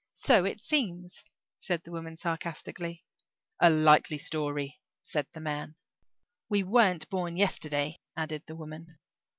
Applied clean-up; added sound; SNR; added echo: none; none; none; none.